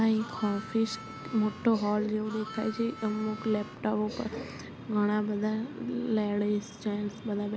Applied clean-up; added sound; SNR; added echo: none; Harmonica; 15 dB; none.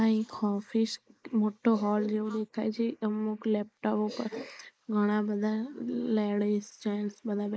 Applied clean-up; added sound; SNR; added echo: neural mask model Resemble Enhance denoiser.